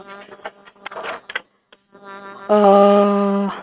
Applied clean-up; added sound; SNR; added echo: neural mask model RNNoise.